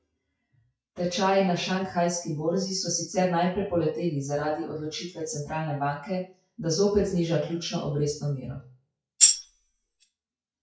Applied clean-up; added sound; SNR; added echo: classical method WPE with log-MMSE.